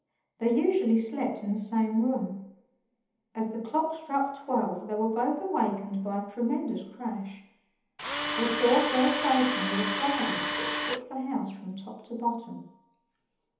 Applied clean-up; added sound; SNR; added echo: none; Tools; 0 dB; reverberation time 1.3 s.